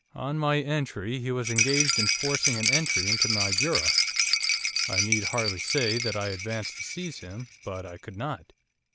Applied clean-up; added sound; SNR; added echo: none; Rattle; -2 dB; none.